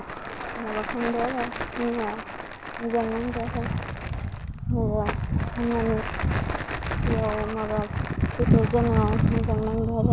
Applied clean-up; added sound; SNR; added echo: none; Crumpling, crinkling; 9 dB; none.